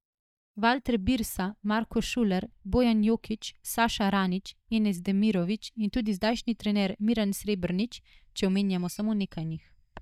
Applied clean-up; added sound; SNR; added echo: neural mask model DeepFilterNet 3.